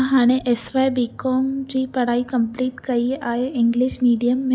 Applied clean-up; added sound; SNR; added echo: none; none; none; none.